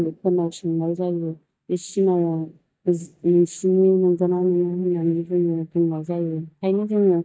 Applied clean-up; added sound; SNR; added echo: neural mask model DeepFilterNet 3.